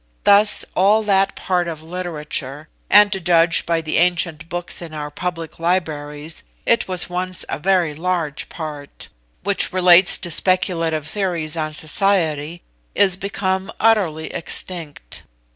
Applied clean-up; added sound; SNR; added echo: none; none; none; none.